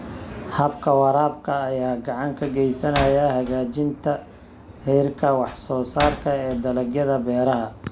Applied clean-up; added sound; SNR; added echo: none; Slam; 13 dB; none.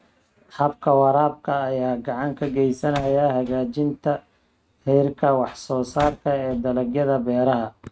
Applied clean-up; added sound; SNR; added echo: neural mask model RNNoise.